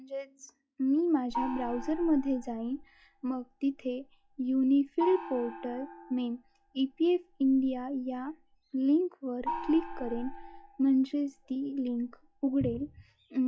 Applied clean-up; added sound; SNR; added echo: classical method log-MMSE.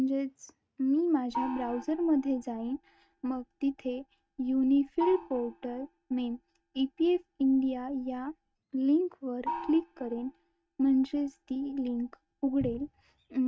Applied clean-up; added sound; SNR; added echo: neural mask model RNNoise.